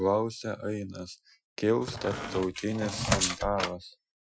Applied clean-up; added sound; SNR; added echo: classical method Wiener filter.